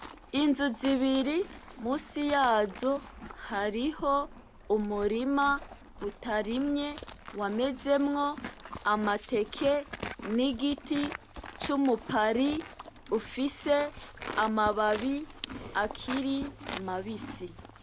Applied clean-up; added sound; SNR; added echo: none; Livestock, farm animals, working animals; 13 dB; none.